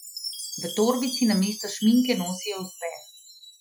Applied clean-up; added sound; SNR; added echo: classical method Wiener filter.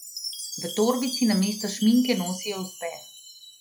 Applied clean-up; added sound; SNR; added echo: none; Chime; 10 dB; none.